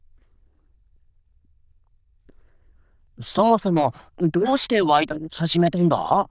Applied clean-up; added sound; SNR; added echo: neural diffusion model UNIVERSE++.